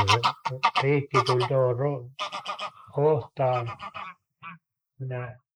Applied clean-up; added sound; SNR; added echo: neural mask model Resemble Enhance denoiser.